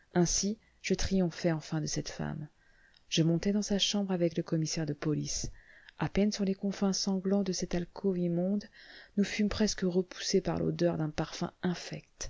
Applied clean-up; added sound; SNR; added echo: none; none; none; none.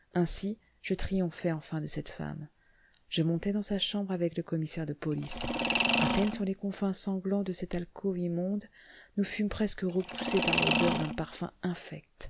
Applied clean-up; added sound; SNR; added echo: none; Mechanisms; -1 dB; none.